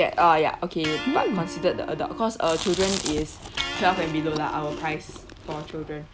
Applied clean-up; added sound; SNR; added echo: none; Electric guitar + Chewing, mastication; 7 dB; none.